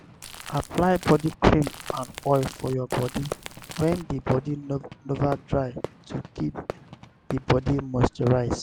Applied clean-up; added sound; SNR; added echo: none; Fireworks + Crumpling, crinkling / Crackle; 13 dB; none.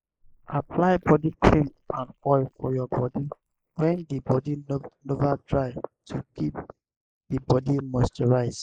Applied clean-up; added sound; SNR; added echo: neural mask model Resemble Enhance denoiser.